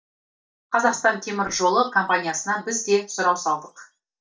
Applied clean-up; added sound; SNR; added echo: neural mask model DeepFilterNet 3.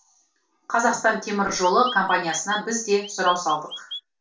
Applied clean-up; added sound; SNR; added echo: none; Chirp, tweet; 14 dB; reverberation time 0.3 s.